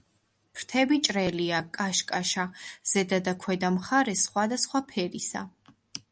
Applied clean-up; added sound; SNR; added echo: none; none; none; none.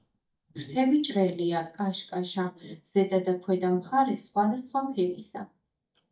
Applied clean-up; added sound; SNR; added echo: neural mask model DeepFilterNet 3.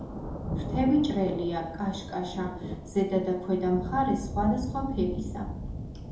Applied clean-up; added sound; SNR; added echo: none; Thunder; 6 dB; reverberation time 2.7 s.